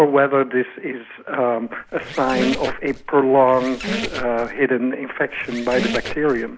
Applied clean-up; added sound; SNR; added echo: none; Squeak; 9 dB; none.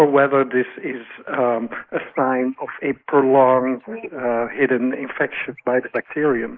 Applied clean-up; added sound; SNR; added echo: neural mask model Resemble Enhance denoiser.